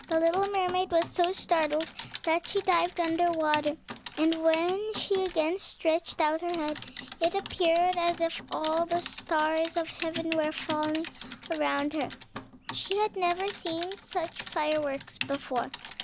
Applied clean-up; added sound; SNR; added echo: none; Typing; 12 dB; none.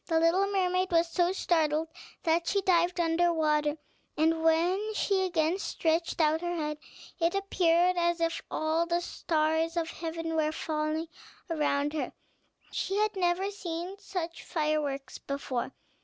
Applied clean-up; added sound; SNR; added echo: none; none; none; none.